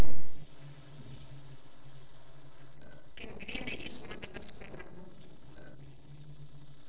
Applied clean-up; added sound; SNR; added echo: neural separator model SepFormer DNS4.